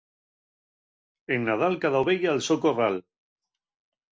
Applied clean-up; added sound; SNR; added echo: none; none; none; none.